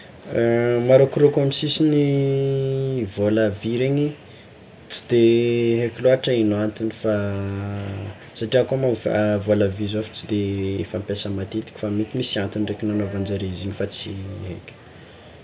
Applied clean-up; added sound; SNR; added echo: none; none; none; none.